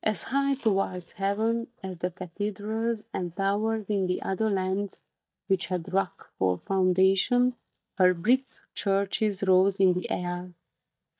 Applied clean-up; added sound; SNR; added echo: neural mask model DeepFilterNet 3.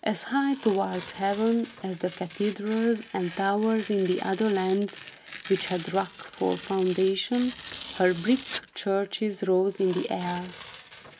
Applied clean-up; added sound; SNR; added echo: none; Tearing; 17 dB; none.